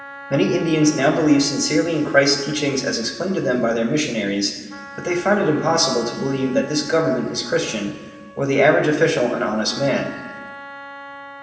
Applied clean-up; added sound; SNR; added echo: none; Wind instrument, woodwind instrument; 18 dB; reverberation time 1.2 s.